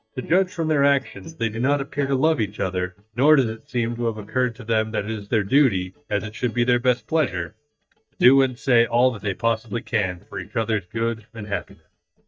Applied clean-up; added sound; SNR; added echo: neural mask model DeepFilterNet 3.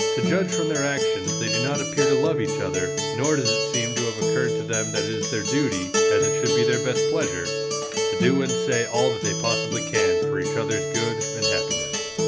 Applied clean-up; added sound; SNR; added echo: none; Acoustic guitar; -4 dB; none.